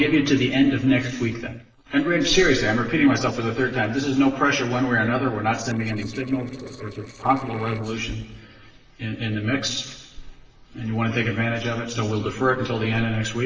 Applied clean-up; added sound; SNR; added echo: neural separator model SepFormer DNS4.